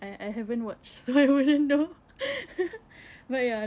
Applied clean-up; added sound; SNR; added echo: none; none; none; none.